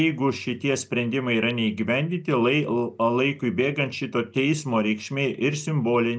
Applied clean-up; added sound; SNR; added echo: none; none; none; none.